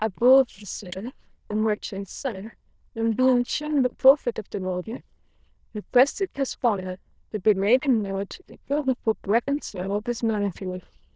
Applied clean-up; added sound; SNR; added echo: neural diffusion model UNIVERSE++.